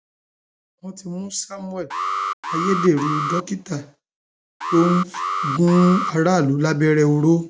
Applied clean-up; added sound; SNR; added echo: none; Alarm; 4 dB; none.